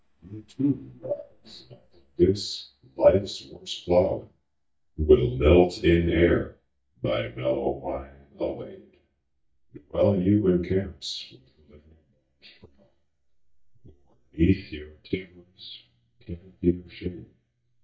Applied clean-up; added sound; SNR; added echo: neural mask model DeepFilterNet 3.